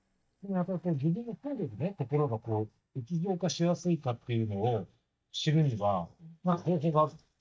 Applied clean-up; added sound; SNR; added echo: neural mask model DeepFilterNet 3.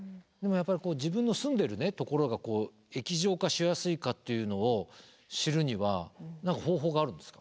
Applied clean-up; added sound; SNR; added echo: none; none; none; none.